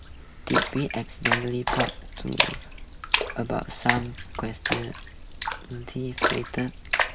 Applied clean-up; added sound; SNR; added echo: none; Splash, splatter; -2 dB; none.